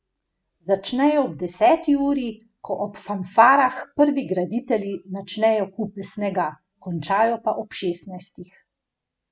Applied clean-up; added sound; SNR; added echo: none; none; none; none.